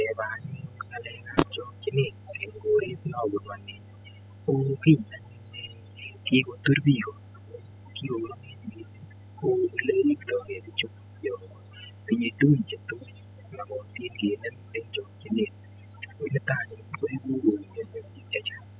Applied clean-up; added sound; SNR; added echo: classical method spectral subtraction.